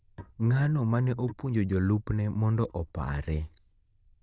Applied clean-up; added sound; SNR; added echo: neural diffusion model UNIVERSE++.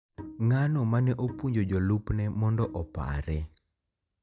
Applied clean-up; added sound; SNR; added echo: none; Bowed string instrument; 19 dB; none.